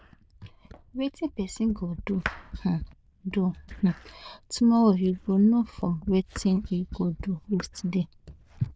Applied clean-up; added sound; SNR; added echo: neural diffusion model UNIVERSE++.